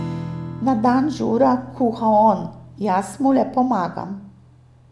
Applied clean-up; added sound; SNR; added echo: none; Strum; 15 dB; none.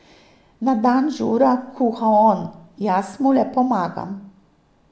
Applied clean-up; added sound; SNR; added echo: none; none; none; none.